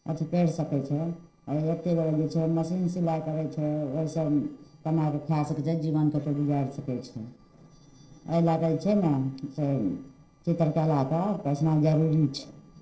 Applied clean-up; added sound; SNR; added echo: neural separator model SepFormer DNS4.